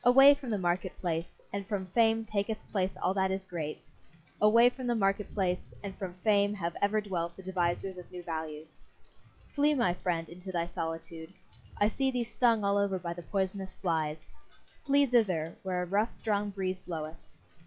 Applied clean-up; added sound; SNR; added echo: classical method log-MMSE.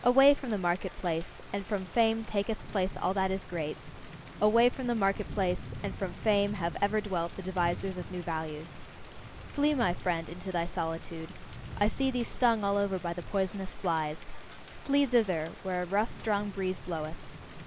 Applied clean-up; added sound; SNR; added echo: none; Thunder / Rain; 14 dB; none.